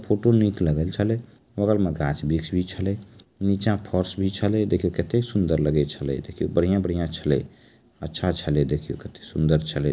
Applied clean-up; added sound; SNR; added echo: none; none; none; none.